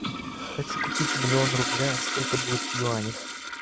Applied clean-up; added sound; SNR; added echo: none; Toilet flush; 0 dB; none.